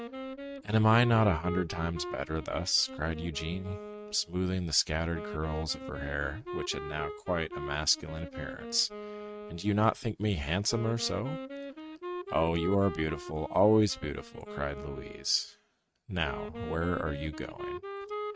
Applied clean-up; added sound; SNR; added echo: neural mask model RNNoise.